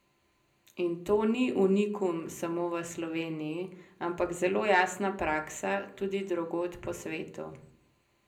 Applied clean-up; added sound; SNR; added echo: none; none; none; reverberation time 0.4 s.